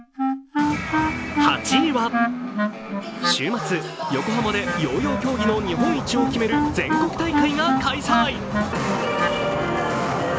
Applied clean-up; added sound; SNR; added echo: none; Wind instrument, woodwind instrument; 2 dB; none.